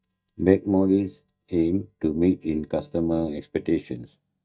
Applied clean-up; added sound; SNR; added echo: neural mask model DeepFilterNet 3.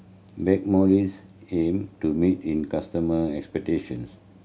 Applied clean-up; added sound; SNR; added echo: none; none; none; none.